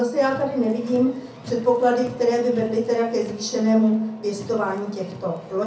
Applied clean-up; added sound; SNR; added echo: none; Car; 19 dB; reverberation time 0.6 s.